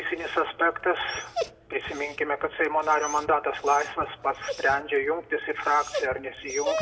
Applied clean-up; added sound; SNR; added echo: none; Dog; 10 dB; reverberation time 0.6 s.